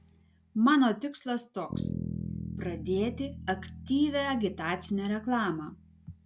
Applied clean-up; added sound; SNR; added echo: none; Bass guitar; 10 dB; none.